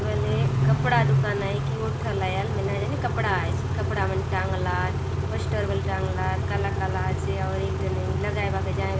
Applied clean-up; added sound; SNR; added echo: none; Idling / Accelerating, revving, vroom / Car; -5 dB; reverberation time 1.4 s.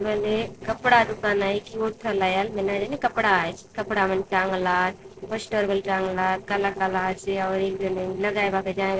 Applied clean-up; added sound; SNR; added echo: neural separator model SepFormer DNS4.